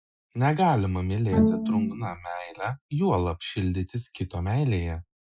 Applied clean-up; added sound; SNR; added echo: classical method Wiener filter.